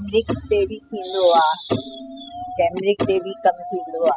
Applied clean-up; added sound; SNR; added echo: classical method spectral subtraction.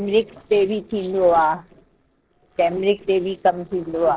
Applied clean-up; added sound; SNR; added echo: neural separator model SepFormer DNS4.